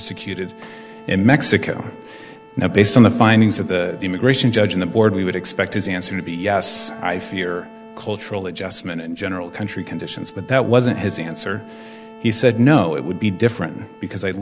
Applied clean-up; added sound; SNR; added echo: none; Wind instrument, woodwind instrument + Bowed string instrument; 20 dB; none.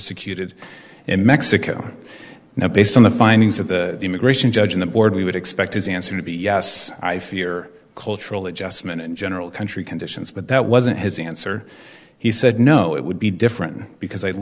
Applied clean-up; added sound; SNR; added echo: none; none; none; none.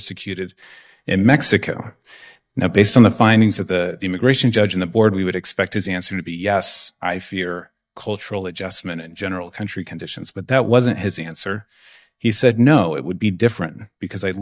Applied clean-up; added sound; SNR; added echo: neural mask model DeepFilterNet 3.